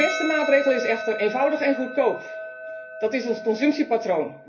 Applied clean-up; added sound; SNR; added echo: none; Percussion; 9 dB; reverberation time 0.3 s.